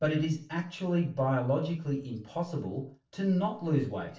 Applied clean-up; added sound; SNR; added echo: none; none; none; reverberation time 0.4 s.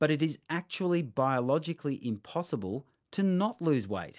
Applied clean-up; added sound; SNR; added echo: none; none; none; none.